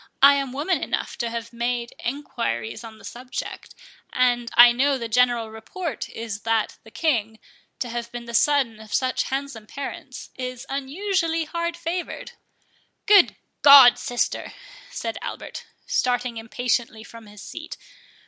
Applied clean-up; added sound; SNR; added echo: none; none; none; none.